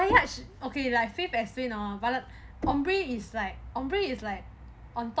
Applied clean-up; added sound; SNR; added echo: none; Knock; 13 dB; none.